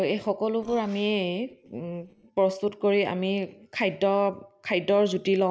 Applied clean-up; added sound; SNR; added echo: neural separator model SepFormer DNS4.